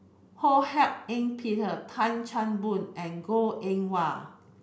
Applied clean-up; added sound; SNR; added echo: none; none; none; none.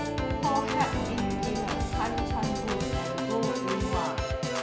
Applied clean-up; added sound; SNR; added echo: none; Organ; -4 dB; none.